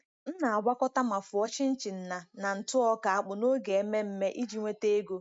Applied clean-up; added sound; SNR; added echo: none; none; none; none.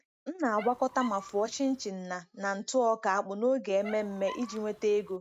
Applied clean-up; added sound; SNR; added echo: none; Squeak; 17 dB; none.